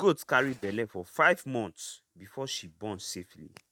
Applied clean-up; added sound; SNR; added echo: neural mask model RNNoise.